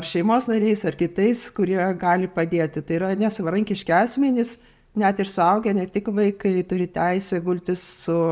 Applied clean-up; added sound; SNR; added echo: none; none; none; none.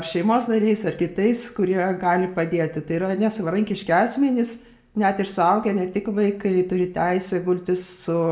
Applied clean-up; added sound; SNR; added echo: none; none; none; reverberation time 0.5 s.